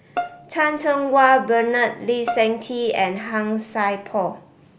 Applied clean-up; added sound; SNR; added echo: none; Bowed string instrument; 14 dB; none.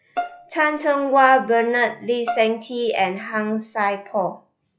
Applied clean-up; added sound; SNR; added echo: classical method log-MMSE.